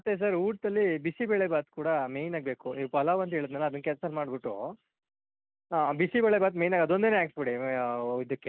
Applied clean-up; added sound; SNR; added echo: none; none; none; none.